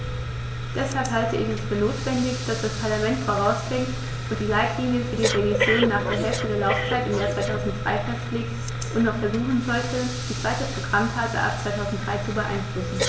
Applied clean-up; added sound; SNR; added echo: none; Breathing; 8 dB; none.